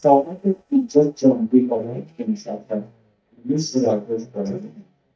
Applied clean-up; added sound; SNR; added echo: neural mask model DeepFilterNet 3.